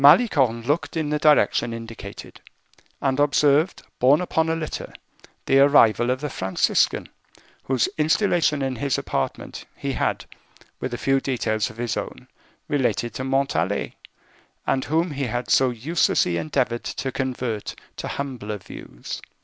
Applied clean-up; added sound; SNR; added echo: none; none; none; none.